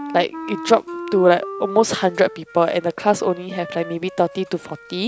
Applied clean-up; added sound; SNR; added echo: none; Wind instrument, woodwind instrument; 13 dB; none.